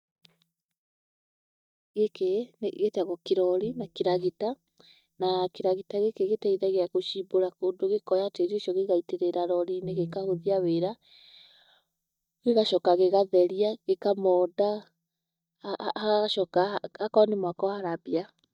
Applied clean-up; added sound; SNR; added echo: neural mask model DeepFilterNet 3.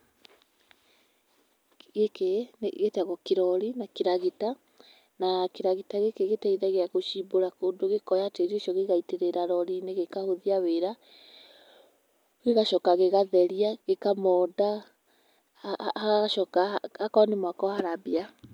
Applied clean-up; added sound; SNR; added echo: none; none; none; none.